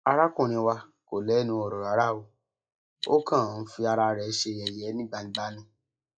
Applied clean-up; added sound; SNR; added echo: classical method log-MMSE.